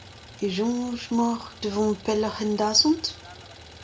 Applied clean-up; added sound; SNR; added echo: none; Idling; 19 dB; none.